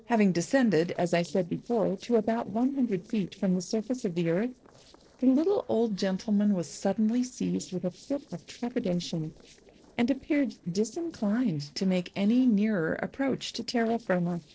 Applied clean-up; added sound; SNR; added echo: neural separator model SepFormer DNS4.